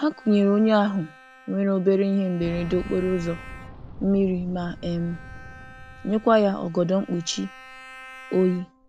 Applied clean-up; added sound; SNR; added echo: none; Bowed string instrument + Boom; 17 dB; none.